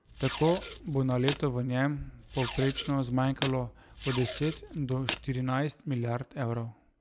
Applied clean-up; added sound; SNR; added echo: none; Packing tape, duct tape; 4 dB; none.